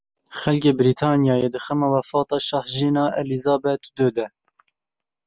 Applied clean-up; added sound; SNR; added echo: none; none; none; none.